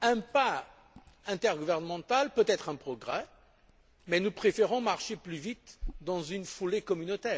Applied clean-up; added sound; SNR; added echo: none; Liquid; 19 dB; none.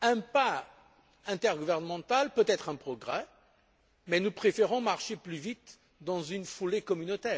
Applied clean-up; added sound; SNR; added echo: none; none; none; none.